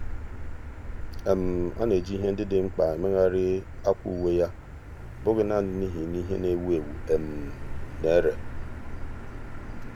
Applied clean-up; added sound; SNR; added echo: none; Motor vehicle (road); 7 dB; none.